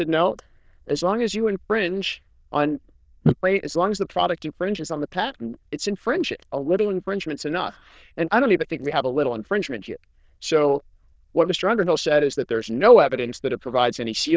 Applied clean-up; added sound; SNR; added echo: neural diffusion model UNIVERSE++.